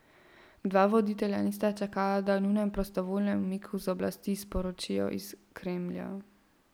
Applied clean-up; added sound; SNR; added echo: none; none; none; none.